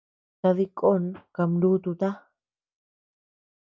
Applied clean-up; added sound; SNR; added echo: none; none; none; none.